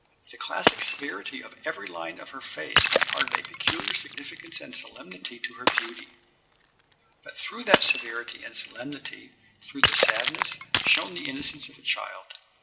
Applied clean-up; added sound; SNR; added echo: none; Shatter; -2 dB; reverberation time 0.4 s.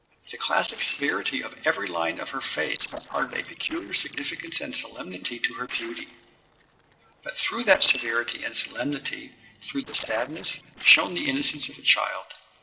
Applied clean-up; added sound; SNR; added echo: neural separator model SepFormer DNS4.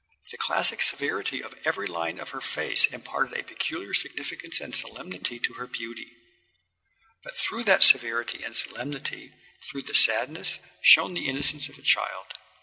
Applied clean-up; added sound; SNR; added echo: none; none; none; none.